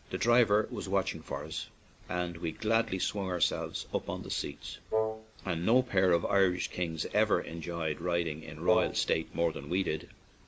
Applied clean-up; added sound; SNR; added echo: none; Wind instrument, woodwind instrument; 1 dB; none.